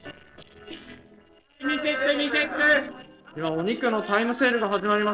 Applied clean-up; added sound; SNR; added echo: neural separator model SepFormer DNS4.